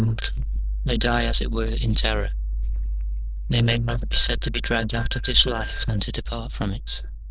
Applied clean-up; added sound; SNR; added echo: neural diffusion model UNIVERSE++.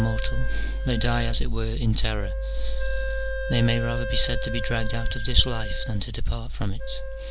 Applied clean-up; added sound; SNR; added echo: none; Wind instrument, woodwind instrument; 13 dB; none.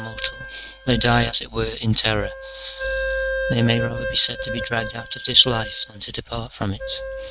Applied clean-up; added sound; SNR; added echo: neural mask model RNNoise.